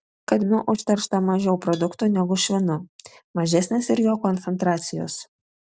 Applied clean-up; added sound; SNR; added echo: none; none; none; none.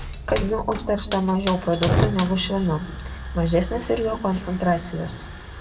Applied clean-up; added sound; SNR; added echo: none; Hiss / Fire; 4 dB; reverberation time 1.2 s.